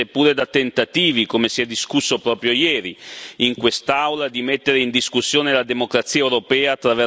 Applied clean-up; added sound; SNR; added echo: none; none; none; none.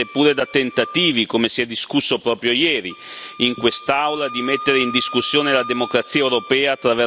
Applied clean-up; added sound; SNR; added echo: none; Wind instrument, woodwind instrument; 15 dB; none.